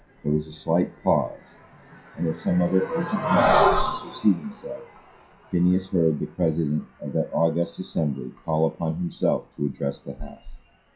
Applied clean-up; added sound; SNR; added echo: classical method WPE with log-MMSE.